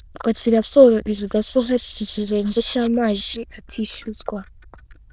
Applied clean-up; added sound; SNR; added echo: neural diffusion model UNIVERSE++.